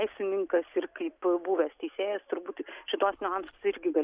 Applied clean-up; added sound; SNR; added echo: none; none; none; none.